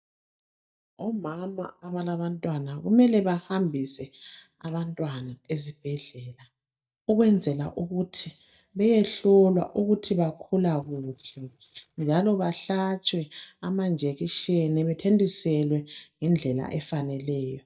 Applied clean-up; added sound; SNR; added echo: neural mask model DeepFilterNet 3.